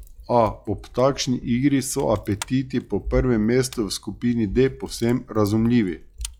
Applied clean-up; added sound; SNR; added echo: classical method log-MMSE.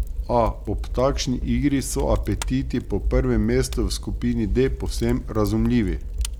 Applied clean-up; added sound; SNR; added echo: none; Fire; 3 dB; none.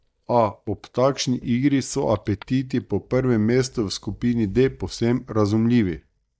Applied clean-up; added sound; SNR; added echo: neural mask model DeepFilterNet 3.